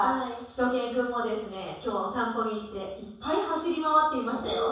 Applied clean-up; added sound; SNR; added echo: none; none; none; reverberation time 0.7 s.